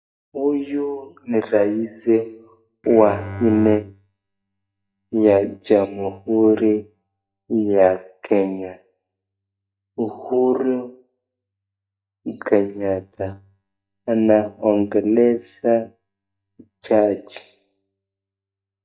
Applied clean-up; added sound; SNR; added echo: neural mask model DeepFilterNet 3.